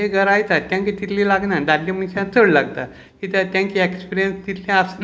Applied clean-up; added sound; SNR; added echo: none; none; none; none.